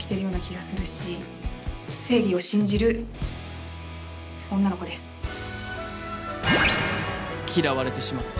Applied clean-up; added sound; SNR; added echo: none; none; none; none.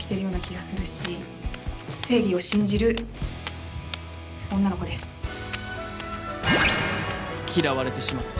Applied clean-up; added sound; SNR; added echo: none; Walk, footsteps; 13 dB; none.